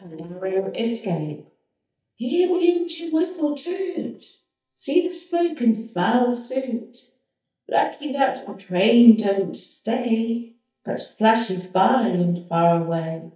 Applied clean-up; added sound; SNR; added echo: neural mask model DeepFilterNet 3.